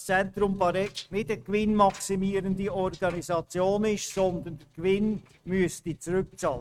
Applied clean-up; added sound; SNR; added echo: neural mask model RNNoise.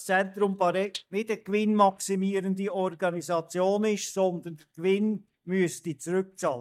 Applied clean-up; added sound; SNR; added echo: neural mask model DeepFilterNet 3.